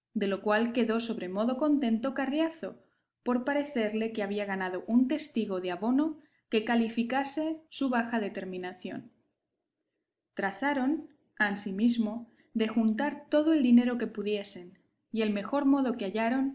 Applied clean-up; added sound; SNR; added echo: none; none; none; none.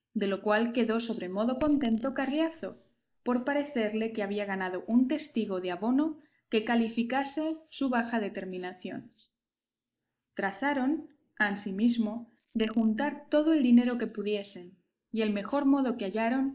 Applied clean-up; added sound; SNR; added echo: neural mask model Resemble Enhance denoiser.